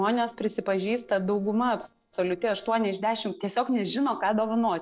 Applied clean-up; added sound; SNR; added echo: neural separator model SepFormer DNS4.